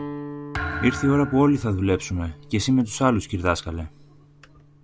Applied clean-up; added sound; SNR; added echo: none; Thump, thud + Guitar; 12 dB; none.